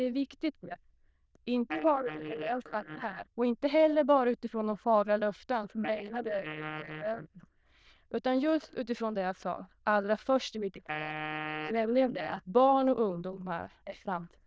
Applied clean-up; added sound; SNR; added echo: neural diffusion model UNIVERSE++.